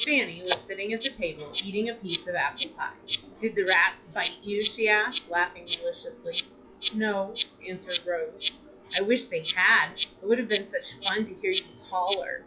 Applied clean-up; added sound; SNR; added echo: classical method log-MMSE.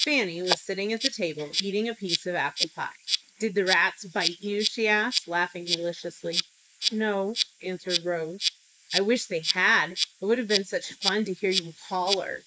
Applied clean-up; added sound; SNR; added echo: neural mask model Resemble Enhance denoiser.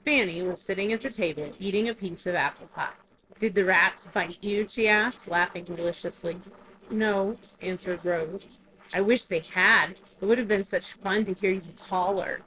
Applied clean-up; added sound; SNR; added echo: neural separator model SepFormer DNS4.